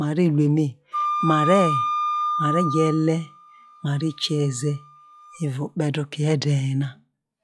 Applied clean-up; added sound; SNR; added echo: classical method log-MMSE.